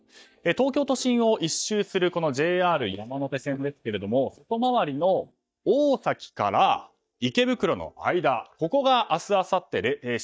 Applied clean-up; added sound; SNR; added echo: neural mask model DeepFilterNet 3.